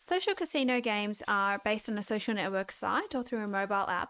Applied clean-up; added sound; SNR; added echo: neural mask model Resemble Enhance denoiser.